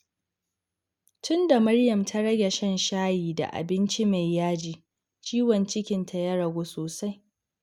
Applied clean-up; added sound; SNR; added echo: none; none; none; none.